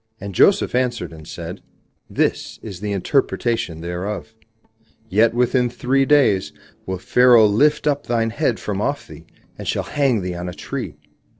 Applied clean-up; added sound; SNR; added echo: neural separator model SepFormer DNS4.